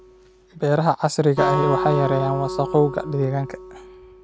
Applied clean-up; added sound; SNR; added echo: none; Acoustic guitar; 7 dB; none.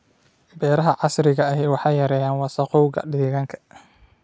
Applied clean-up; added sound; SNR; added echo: none; none; none; none.